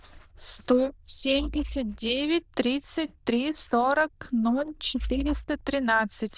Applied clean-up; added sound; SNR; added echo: neural diffusion model UNIVERSE++.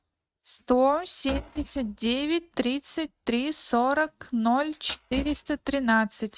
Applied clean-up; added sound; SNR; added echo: neural mask model RNNoise.